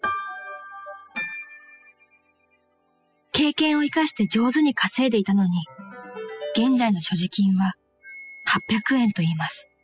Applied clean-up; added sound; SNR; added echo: classical method spectral subtraction.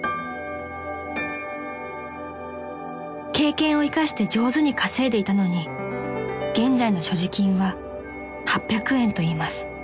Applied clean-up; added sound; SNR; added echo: none; Wind instrument, woodwind instrument; 20 dB; none.